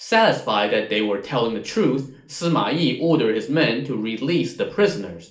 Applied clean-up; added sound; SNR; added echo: none; none; none; reverberation time 0.4 s.